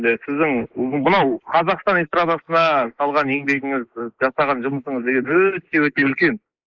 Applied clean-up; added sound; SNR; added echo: neural mask model Resemble Enhance denoiser.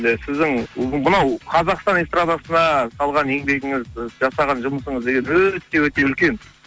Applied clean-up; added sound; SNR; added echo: none; none; none; none.